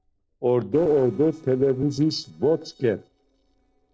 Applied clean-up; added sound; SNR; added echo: neural separator model SepFormer DNS4.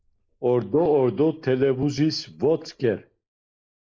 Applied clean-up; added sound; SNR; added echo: neural mask model Resemble Enhance denoiser.